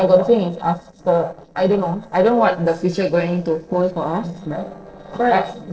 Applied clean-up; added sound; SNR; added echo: neural separator model SepFormer DNS4.